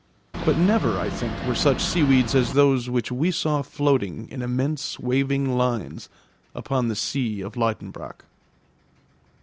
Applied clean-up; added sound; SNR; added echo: none; Boat, Water vehicle; 5 dB; none.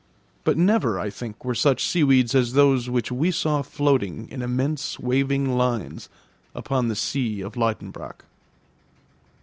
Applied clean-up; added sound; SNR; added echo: none; none; none; none.